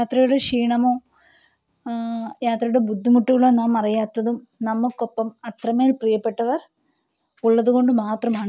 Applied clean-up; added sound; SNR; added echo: none; none; none; none.